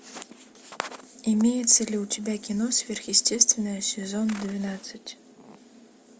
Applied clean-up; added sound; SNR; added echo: none; none; none; none.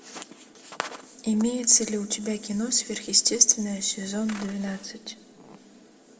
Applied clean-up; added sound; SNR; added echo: none; none; none; reverberation time 1.8 s.